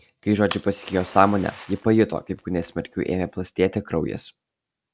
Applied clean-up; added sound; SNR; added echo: none; Fire; 19 dB; none.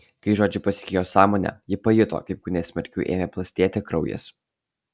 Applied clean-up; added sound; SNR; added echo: none; none; none; none.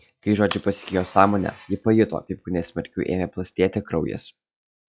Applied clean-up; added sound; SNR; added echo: classical method log-MMSE.